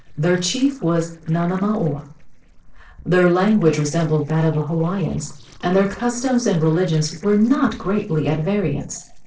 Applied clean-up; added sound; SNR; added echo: neural separator model SepFormer DNS4.